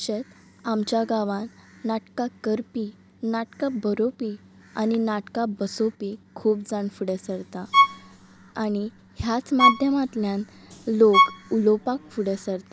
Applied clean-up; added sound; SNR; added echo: none; Bowed string instrument; -1 dB; none.